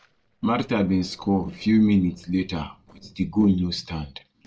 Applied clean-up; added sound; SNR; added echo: neural separator model SepFormer DNS4.